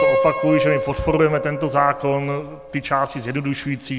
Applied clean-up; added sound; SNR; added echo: none; Piano; 3 dB; none.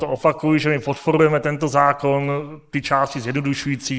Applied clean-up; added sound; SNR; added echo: neural mask model Resemble Enhance denoiser.